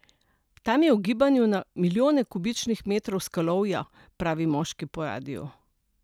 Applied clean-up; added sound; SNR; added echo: none; none; none; none.